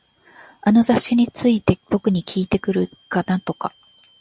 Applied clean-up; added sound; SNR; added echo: none; none; none; none.